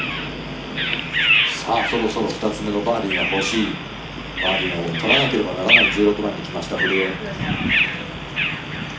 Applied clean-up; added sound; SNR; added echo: none; Bird vocalization, bird call, bird song; -1 dB; reverberation time 0.4 s.